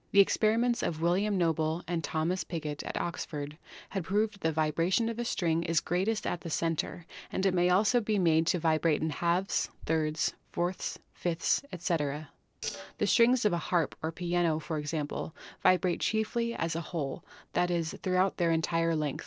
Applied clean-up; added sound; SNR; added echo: neural separator model SepFormer DNS4.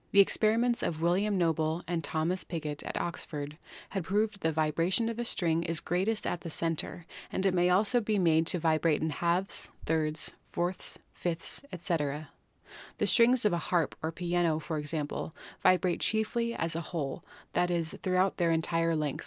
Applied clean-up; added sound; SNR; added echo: none; none; none; none.